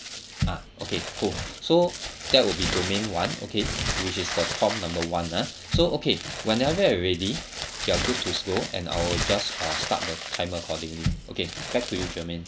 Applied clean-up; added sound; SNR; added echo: none; Crumpling, crinkling; 5 dB; none.